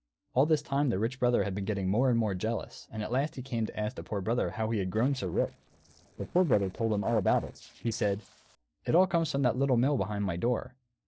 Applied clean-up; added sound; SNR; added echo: neural separator model SepFormer DNS4.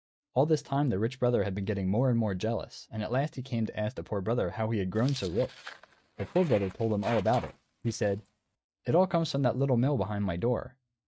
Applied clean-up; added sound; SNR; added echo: neural mask model RNNoise.